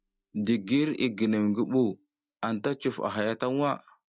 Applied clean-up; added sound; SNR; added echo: neural mask model DeepFilterNet 3.